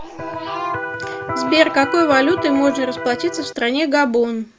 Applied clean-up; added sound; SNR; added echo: none; Electric guitar; 7 dB; none.